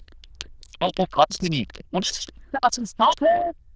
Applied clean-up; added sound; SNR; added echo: neural diffusion model UNIVERSE++.